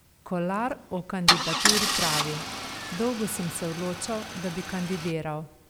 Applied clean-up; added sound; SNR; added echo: none; Idling / Engine starting / Car; -1 dB; none.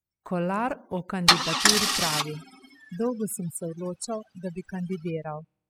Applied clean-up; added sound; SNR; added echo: classical method spectral subtraction.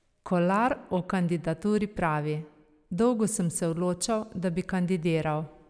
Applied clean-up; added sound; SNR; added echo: none; none; none; none.